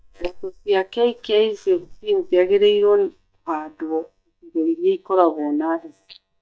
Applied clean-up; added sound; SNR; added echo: neural mask model DeepFilterNet 3.